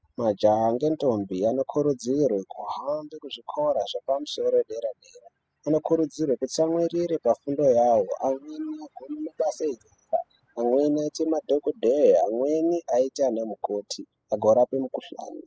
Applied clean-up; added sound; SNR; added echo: classical method spectral subtraction.